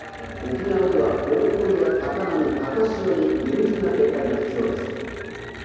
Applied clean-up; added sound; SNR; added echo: none; Applause / Cheering; 15 dB; reverberation time 2.2 s.